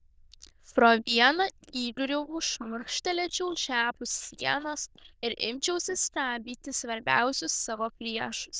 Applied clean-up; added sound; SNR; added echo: neural diffusion model UNIVERSE++.